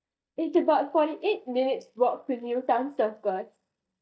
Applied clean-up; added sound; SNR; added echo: neural mask model DeepFilterNet 3.